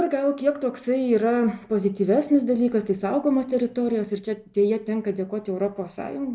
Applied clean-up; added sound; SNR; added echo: none; none; none; none.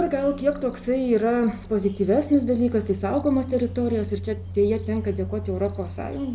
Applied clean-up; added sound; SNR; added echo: none; Cricket; 11 dB; none.